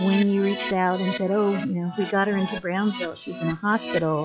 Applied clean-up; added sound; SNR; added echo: classical method log-MMSE.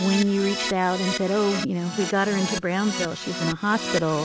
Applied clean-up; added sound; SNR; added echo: none; Keyboard (musical); 7 dB; none.